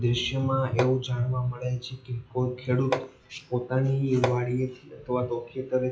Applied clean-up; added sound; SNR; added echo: classical method WPE with log-MMSE.